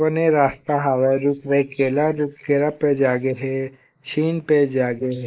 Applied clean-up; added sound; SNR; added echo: neural mask model Resemble Enhance denoiser.